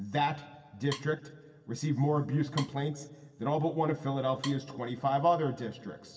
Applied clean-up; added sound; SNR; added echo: none; Wood; 16 dB; reverberation time 1.8 s.